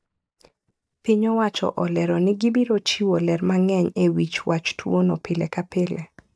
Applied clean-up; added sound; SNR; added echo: neural mask model DeepFilterNet 3.